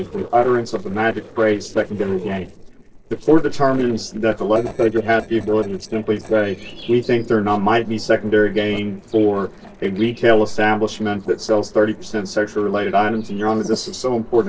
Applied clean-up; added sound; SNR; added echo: neural separator model SepFormer DNS4.